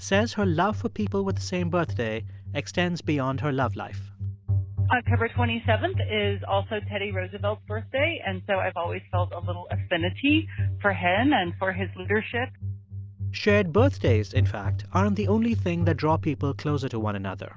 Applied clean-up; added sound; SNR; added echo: none; none; none; none.